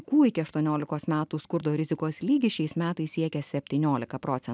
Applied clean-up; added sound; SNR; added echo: none; none; none; none.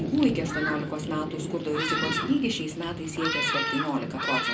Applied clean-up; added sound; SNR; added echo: none; Thunderstorm; 2 dB; reverberation time 0.2 s.